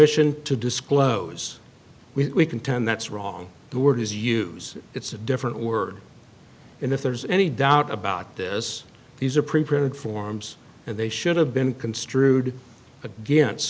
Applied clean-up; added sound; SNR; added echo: none; none; none; none.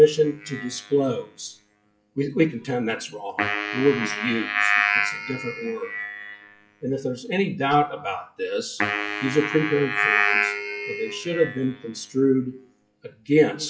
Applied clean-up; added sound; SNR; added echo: classical method WPE with log-MMSE.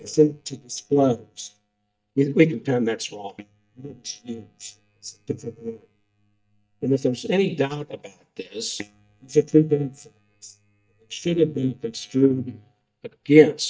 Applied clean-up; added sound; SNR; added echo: neural mask model DeepFilterNet 3.